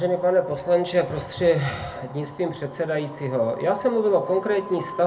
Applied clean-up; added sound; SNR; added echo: none; Wind; 19 dB; reverberation time 0.3 s.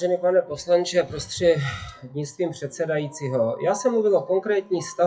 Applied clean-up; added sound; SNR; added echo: classical method WPE with log-MMSE.